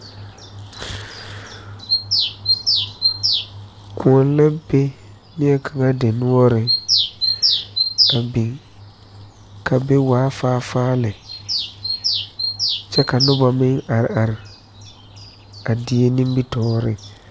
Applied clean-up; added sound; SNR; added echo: none; Bird vocalization, bird call, bird song; 5 dB; none.